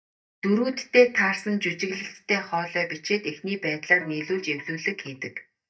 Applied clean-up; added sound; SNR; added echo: neural mask model DeepFilterNet 3.